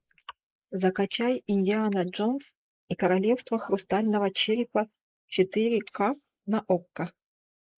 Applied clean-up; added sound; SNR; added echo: neural mask model Resemble Enhance denoiser.